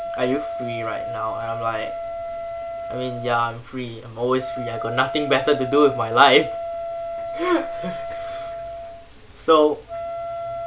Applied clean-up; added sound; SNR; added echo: none; Wind instrument, woodwind instrument; 7 dB; none.